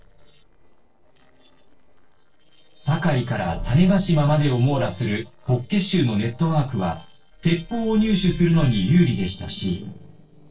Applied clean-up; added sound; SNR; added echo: neural separator model SepFormer DNS4.